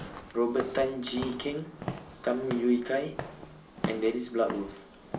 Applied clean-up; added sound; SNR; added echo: none; Walk, footsteps / Siren; 9 dB; reverberation time 0.2 s.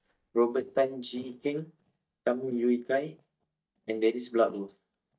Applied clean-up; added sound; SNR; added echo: neural mask model DeepFilterNet 3.